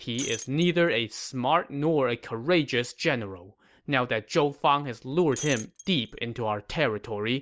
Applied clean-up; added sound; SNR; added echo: none; Shatter; 13 dB; none.